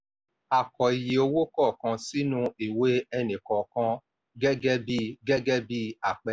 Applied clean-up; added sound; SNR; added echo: none; none; none; none.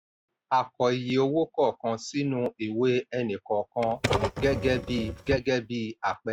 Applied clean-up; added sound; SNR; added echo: neural mask model RNNoise.